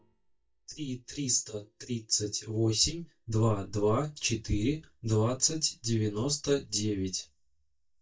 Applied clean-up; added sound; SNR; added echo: neural mask model DeepFilterNet 3.